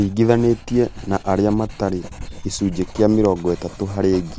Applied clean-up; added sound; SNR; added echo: none; Writing; 14 dB; none.